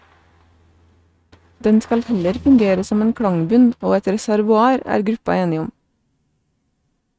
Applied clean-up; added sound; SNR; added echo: neural mask model RNNoise.